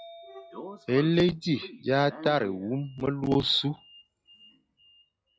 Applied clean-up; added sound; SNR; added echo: classical method log-MMSE.